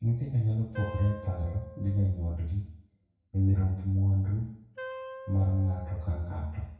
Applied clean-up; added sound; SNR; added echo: none; Wind instrument, woodwind instrument; 16 dB; reverberation time 0.6 s.